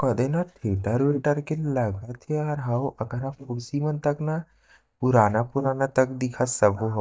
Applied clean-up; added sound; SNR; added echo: neural mask model DeepFilterNet 3.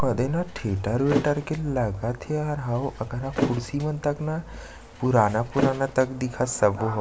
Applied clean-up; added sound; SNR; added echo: none; Thump, thud; 9 dB; none.